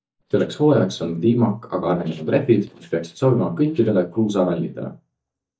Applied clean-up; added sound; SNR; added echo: neural mask model DeepFilterNet 3.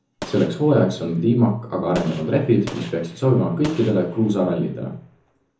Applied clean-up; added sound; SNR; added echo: none; Gunshot, gunfire; 18 dB; reverberation time 0.6 s.